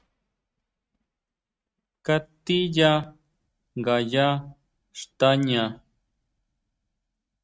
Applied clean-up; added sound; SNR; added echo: neural mask model RNNoise.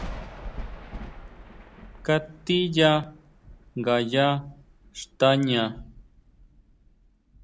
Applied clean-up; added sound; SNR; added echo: none; Thunder; 15 dB; none.